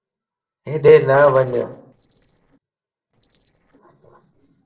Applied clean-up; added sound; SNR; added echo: neural separator model SepFormer DNS4.